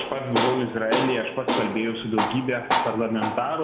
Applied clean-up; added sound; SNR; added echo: none; Tools; 1 dB; reverberation time 1.1 s.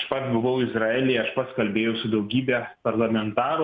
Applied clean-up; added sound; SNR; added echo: none; none; none; none.